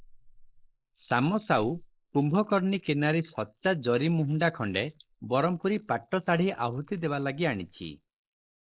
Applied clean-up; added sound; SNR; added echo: neural mask model Resemble Enhance denoiser.